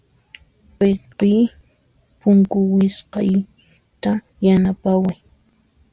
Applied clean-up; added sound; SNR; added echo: none; none; none; none.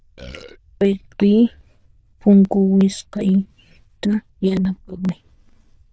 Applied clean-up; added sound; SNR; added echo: neural diffusion model UNIVERSE++.